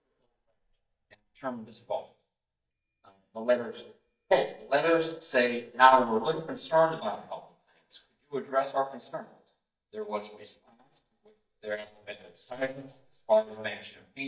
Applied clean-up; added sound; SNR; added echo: neural mask model DeepFilterNet 3.